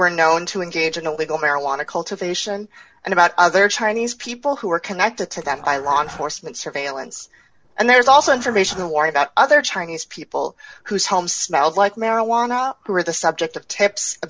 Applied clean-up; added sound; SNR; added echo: neural separator model SepFormer DNS4.